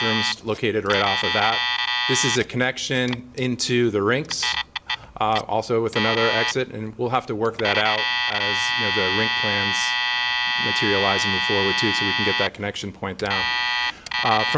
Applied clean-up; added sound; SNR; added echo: none; Alarm; 0 dB; none.